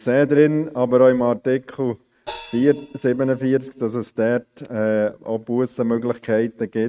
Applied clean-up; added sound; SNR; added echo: neural mask model RNNoise.